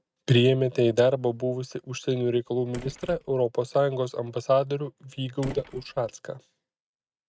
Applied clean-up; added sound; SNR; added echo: neural mask model RNNoise.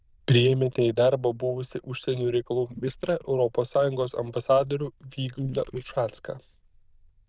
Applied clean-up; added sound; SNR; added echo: neural diffusion model UNIVERSE++.